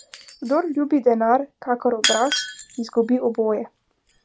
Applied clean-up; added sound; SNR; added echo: none; Shatter; 9 dB; none.